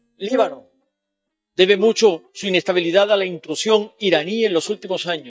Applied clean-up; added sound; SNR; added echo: neural mask model DeepFilterNet 3.